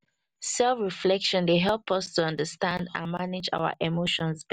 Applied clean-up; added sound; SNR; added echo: none; none; none; none.